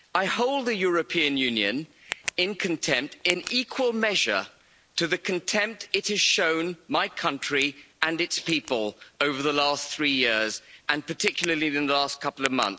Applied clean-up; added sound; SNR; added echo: neural mask model Resemble Enhance denoiser.